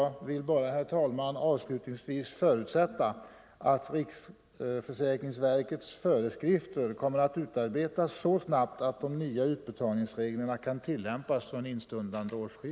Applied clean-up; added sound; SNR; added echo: none; none; none; none.